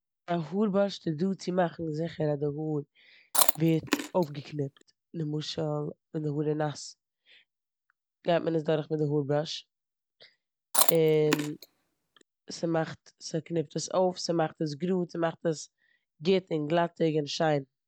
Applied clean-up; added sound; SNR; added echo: none; Chewing, mastication; -1 dB; none.